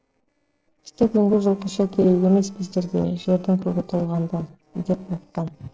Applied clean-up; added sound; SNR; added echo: neural separator model SepFormer DNS4.